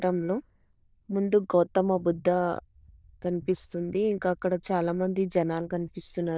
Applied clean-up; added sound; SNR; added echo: neural diffusion model UNIVERSE++.